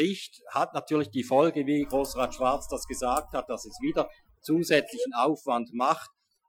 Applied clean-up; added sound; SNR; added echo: classical method Wiener filter.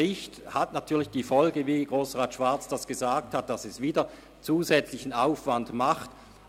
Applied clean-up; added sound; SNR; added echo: none; none; none; none.